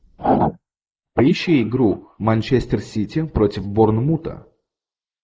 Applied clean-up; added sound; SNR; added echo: neural mask model Resemble Enhance denoiser.